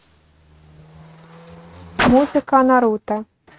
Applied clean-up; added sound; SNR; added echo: neural mask model RNNoise.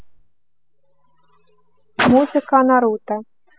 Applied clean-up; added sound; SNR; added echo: classical method spectral subtraction.